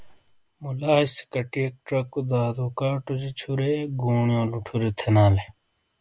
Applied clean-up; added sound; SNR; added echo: none; none; none; none.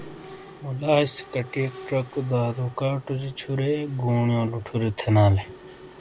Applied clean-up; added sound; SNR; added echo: none; Mechanisms; 19 dB; none.